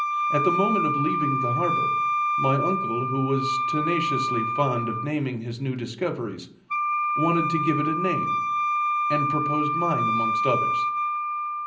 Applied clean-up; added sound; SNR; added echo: none; Wind instrument, woodwind instrument; -2 dB; reverberation time 0.5 s.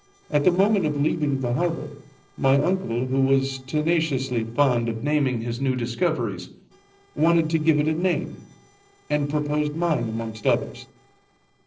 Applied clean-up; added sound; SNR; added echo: neural separator model SepFormer DNS4.